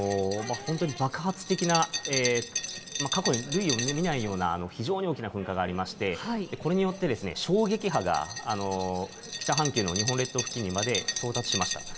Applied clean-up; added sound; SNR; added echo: none; Glass; 7 dB; none.